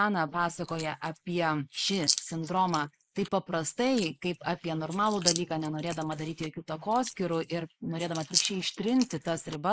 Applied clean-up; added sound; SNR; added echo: neural mask model Resemble Enhance denoiser.